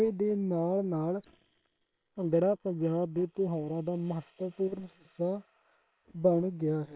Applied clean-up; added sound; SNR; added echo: neural separator model SepFormer WHAM!.